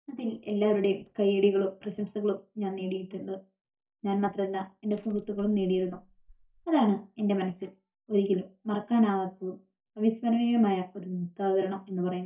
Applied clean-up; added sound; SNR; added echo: neural mask model DeepFilterNet 3.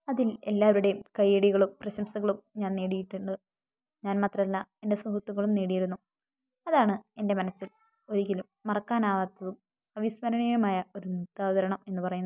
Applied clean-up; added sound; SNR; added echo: none; none; none; none.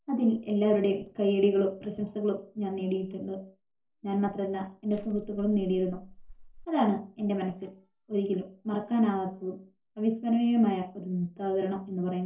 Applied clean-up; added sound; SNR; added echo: neural separator model SepFormer DNS4.